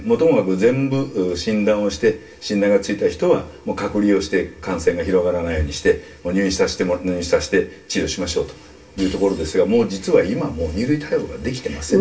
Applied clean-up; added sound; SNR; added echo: none; none; none; reverberation time 0.2 s.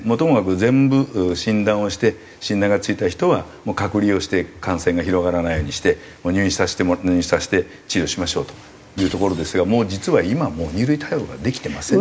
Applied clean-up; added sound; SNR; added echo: none; none; none; none.